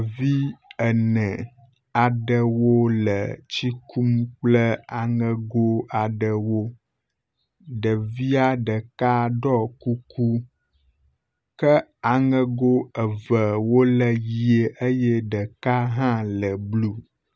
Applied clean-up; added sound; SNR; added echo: none; none; none; none.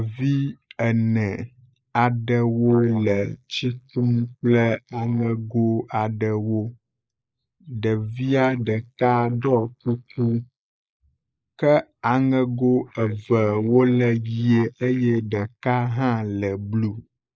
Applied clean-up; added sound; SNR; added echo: neural mask model Resemble Enhance denoiser.